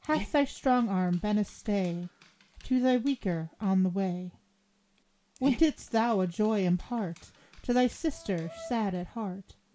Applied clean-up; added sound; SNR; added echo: none; Dog + Brass instrument; 20 dB; none.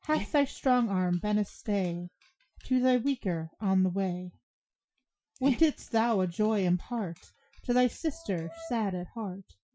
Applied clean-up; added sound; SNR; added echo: classical method Wiener filter.